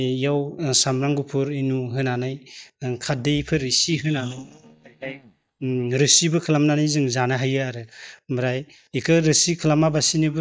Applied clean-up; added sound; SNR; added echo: neural mask model DeepFilterNet 3.